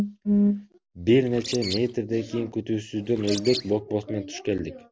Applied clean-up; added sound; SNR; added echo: none; Bird; 11 dB; none.